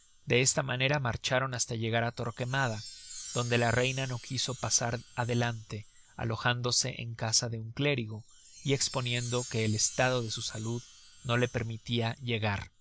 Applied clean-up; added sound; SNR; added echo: none; Chime; 17 dB; none.